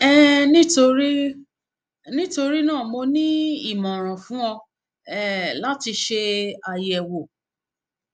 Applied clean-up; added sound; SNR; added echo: none; none; none; none.